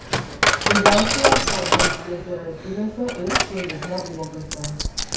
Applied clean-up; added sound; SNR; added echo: none; Coin (dropping); -5 dB; reverberation time 0.6 s.